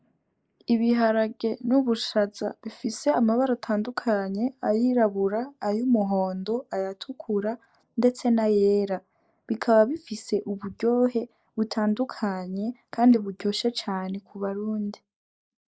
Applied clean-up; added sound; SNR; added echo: neural mask model Resemble Enhance denoiser.